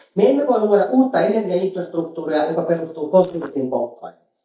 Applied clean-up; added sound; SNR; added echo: neural mask model DeepFilterNet 3.